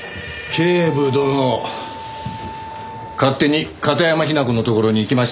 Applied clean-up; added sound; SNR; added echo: none; Wind instrument, woodwind instrument; 14 dB; none.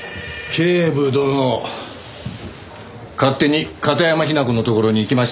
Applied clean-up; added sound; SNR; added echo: none; none; none; none.